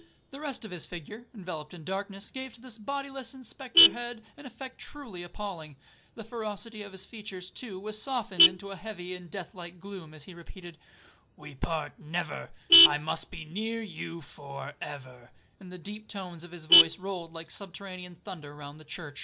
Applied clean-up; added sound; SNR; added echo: none; Vehicle horn, car horn, honking; -4 dB; none.